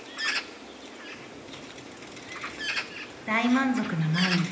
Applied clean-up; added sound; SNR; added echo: none; Bird; 5 dB; reverberation time 1.0 s.